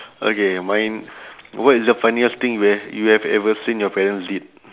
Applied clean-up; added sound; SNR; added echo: none; none; none; none.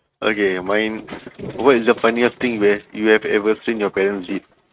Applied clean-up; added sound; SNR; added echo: neural mask model RNNoise.